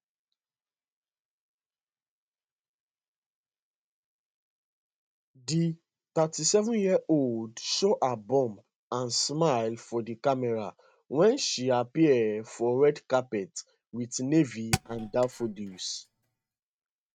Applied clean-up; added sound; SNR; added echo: neural mask model RNNoise.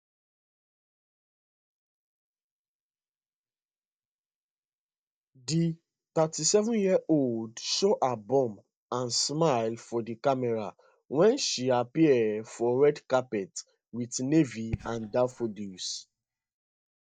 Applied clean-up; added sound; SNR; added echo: neural mask model DeepFilterNet 3.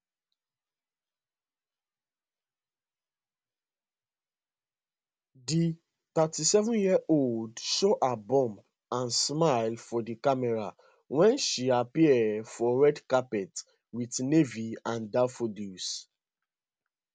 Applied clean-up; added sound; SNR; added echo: none; none; none; none.